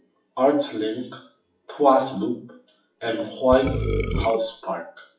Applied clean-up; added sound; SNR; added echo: classical method WPE with log-MMSE.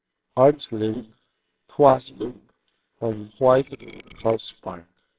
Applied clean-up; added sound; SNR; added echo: neural separator model SepFormer WHAMR!.